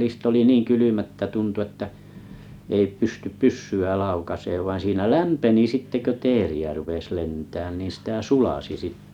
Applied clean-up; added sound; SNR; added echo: none; none; none; none.